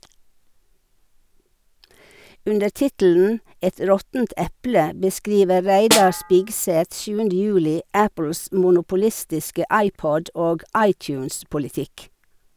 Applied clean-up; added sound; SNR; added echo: none; Snare drum; 4 dB; none.